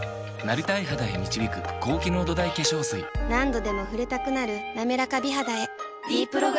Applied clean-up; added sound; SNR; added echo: none; Wind instrument, woodwind instrument; 17 dB; none.